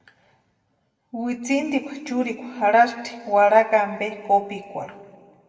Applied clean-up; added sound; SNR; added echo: none; none; none; reverberation time 1.6 s.